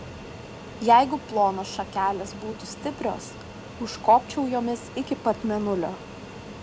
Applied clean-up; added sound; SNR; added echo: none; Fixed-wing aircraft, airplane; 14 dB; none.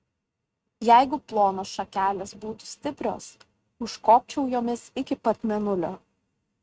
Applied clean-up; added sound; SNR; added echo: neural mask model RNNoise.